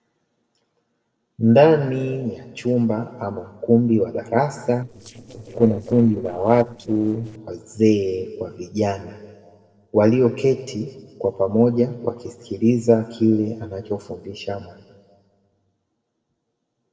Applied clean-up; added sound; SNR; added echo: neural separator model SepFormer DNS4.